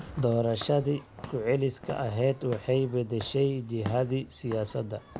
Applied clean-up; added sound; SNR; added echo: none; Walk, footsteps / Siren; 17 dB; none.